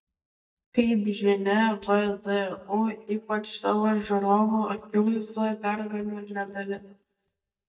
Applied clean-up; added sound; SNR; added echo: neural mask model DeepFilterNet 3.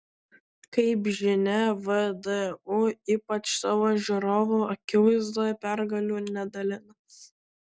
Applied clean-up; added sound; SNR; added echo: none; none; none; none.